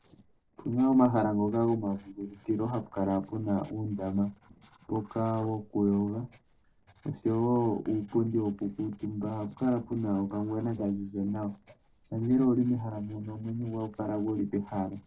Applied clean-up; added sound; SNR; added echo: neural separator model SepFormer DNS4.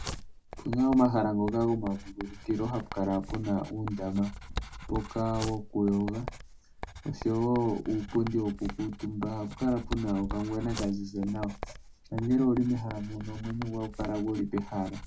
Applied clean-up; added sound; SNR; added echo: none; Writing; 11 dB; reverberation time 0.2 s.